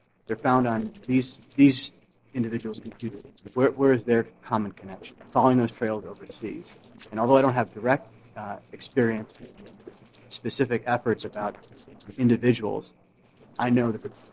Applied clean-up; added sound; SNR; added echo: neural separator model SepFormer DNS4.